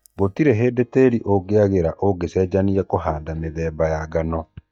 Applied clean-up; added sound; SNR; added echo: neural mask model DeepFilterNet 3.